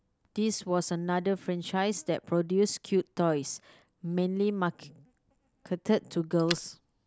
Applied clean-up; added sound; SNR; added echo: none; Fire; 19 dB; none.